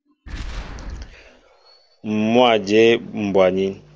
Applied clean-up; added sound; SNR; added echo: neural separator model SepFormer DNS4.